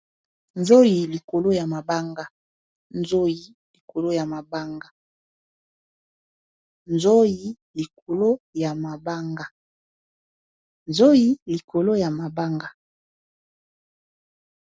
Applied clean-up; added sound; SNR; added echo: none; none; none; none.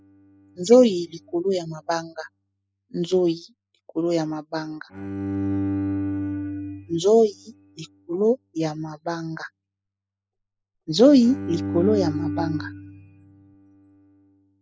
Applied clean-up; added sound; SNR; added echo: classical method spectral subtraction.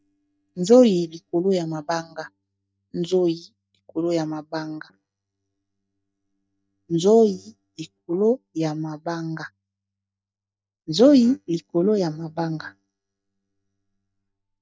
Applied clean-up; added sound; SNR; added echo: neural mask model DeepFilterNet 3.